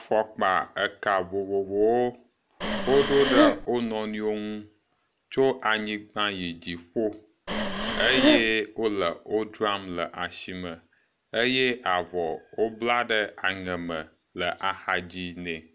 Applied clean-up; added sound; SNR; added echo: none; Breathing; -3 dB; none.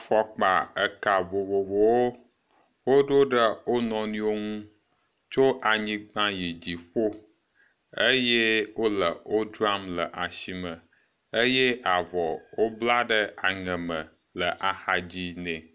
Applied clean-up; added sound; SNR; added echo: none; none; none; none.